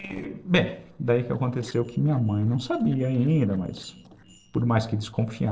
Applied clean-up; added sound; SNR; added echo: neural separator model SepFormer DNS4.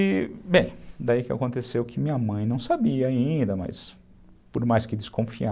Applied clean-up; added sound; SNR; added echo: none; none; none; none.